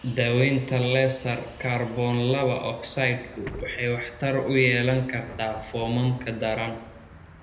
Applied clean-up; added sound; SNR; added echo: none; Bus; 19 dB; reverberation time 0.8 s.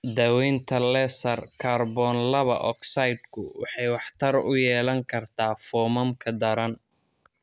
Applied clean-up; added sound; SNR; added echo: none; none; none; none.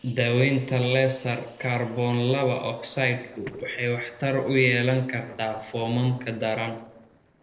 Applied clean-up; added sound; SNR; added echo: neural separator model SepFormer DNS4.